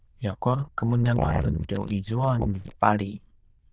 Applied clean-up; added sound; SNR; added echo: neural diffusion model UNIVERSE++.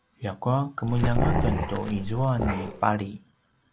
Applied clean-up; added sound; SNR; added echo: none; Growling; 0 dB; none.